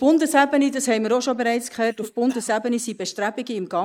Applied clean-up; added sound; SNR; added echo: neural mask model Resemble Enhance denoiser.